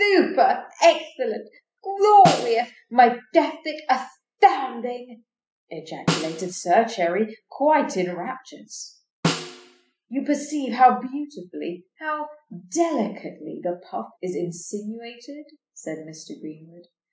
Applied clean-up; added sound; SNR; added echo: classical method spectral subtraction.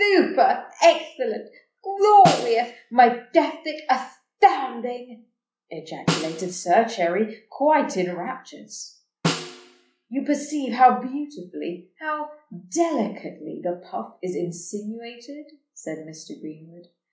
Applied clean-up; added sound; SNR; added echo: classical method log-MMSE.